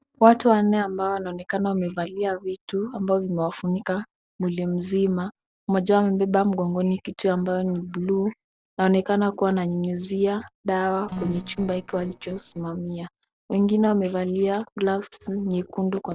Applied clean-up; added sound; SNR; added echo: neural separator model SepFormer DNS4.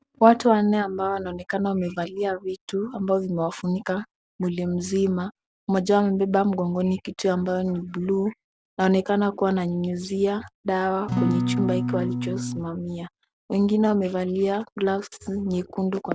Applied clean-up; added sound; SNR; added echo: none; Acoustic guitar / Strum; 1 dB; none.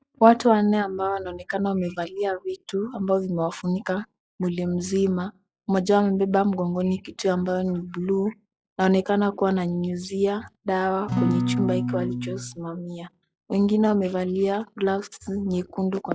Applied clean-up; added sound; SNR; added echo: classical method log-MMSE.